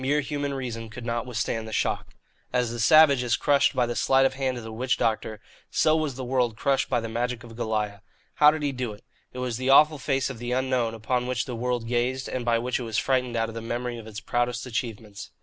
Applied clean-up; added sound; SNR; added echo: none; none; none; none.